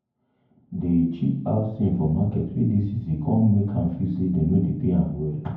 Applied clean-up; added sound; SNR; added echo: none; none; none; reverberation time 0.9 s.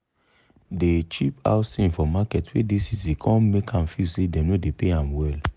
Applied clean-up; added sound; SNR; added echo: none; none; none; none.